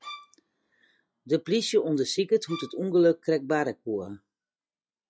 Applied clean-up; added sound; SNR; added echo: classical method log-MMSE.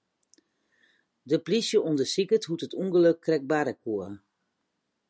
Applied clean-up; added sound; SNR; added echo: none; none; none; none.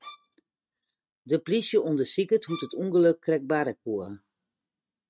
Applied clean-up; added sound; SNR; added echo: neural mask model RNNoise.